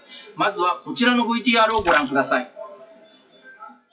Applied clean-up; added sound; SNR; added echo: classical method WPE with log-MMSE.